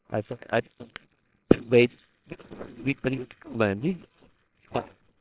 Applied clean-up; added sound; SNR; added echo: neural separator model SepFormer WHAMR!.